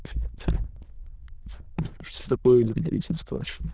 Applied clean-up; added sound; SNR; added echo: neural diffusion model UNIVERSE++.